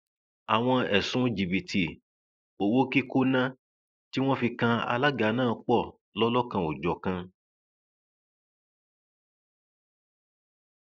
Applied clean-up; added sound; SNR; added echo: neural mask model Resemble Enhance denoiser.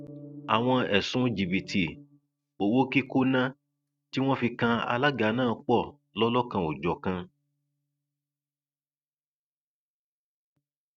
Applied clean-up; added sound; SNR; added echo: neural mask model RNNoise.